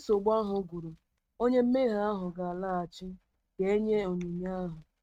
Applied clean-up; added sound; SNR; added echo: neural mask model RNNoise.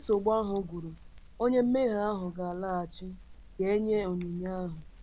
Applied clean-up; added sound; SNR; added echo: none; Crackle; 18 dB; none.